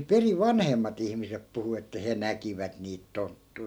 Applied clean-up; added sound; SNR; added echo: none; none; none; none.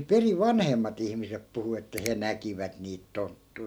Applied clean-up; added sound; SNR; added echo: none; Finger snapping; 17 dB; none.